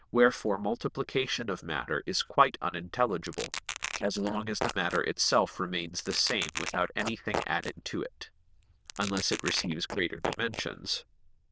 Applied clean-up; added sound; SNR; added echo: neural diffusion model UNIVERSE++.